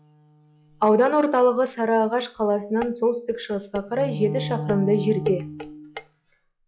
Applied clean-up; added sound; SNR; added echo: classical method log-MMSE.